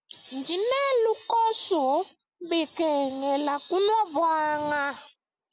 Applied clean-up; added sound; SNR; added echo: none; none; none; none.